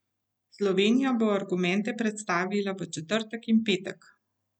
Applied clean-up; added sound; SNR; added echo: none; none; none; none.